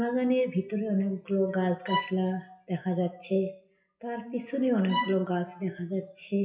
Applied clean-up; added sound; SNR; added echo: classical method WPE with log-MMSE.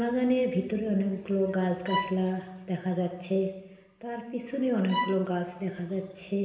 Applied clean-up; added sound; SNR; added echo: none; Bowed string instrument; 6 dB; reverberation time 1.1 s.